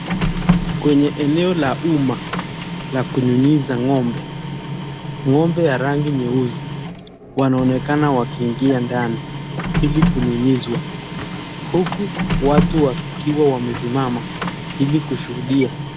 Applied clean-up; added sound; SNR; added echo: none; Printer; 4 dB; none.